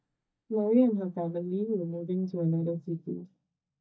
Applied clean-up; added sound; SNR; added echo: neural mask model DeepFilterNet 3.